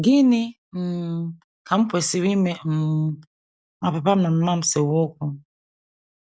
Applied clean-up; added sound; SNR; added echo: none; none; none; none.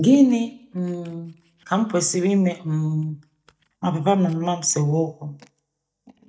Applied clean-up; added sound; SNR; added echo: neural mask model DeepFilterNet 3.